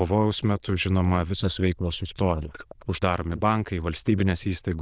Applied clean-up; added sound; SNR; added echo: neural diffusion model UNIVERSE++.